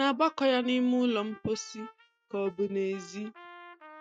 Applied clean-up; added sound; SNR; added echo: neural mask model RNNoise.